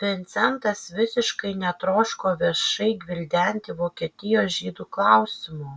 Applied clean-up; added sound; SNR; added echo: none; none; none; none.